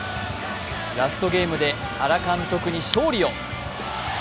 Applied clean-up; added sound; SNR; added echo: none; Fireworks + Wind instrument, woodwind instrument; 19 dB; none.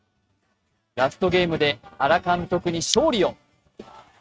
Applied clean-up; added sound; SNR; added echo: neural mask model RNNoise.